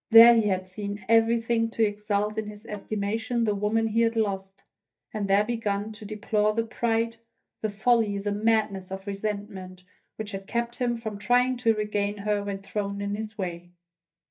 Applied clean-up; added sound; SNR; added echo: neural mask model DeepFilterNet 3.